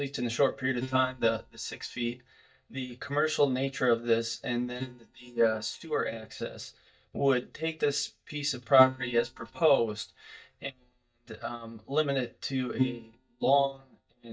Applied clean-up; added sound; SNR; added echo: neural mask model DeepFilterNet 3.